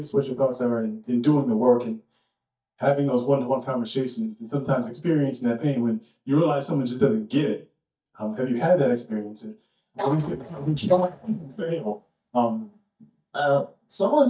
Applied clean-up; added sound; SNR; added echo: neural mask model DeepFilterNet 3.